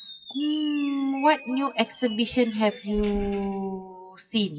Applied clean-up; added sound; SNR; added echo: classical method WPE with log-MMSE.